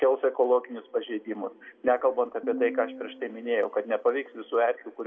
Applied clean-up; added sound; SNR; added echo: none; Piano; 13 dB; reverberation time 1.4 s.